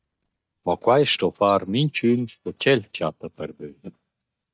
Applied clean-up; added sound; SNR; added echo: neural mask model DeepFilterNet 3.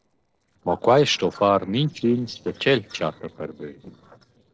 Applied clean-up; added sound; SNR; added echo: neural separator model SepFormer DNS4.